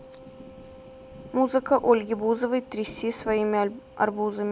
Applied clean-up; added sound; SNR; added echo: none; Wind instrument, woodwind instrument + Rain; 19 dB; none.